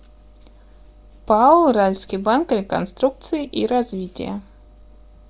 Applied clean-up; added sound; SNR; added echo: none; none; none; none.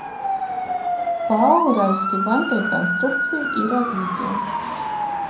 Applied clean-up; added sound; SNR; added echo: none; Motor vehicle (road) / Siren; 1 dB; reverberation time 0.5 s.